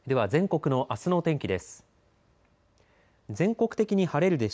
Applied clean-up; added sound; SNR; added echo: none; none; none; none.